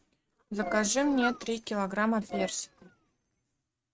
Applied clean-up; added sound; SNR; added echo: neural mask model RNNoise.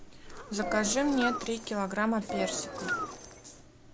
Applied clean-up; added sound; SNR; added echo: none; Engine; 5 dB; none.